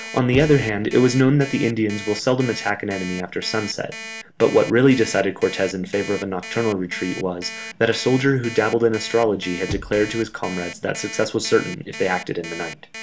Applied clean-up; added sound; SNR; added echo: none; Knock + Alarm; 14 dB; none.